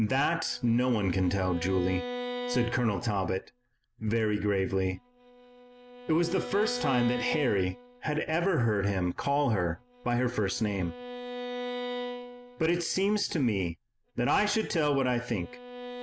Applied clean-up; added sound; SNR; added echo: none; Bowed string instrument; 11 dB; none.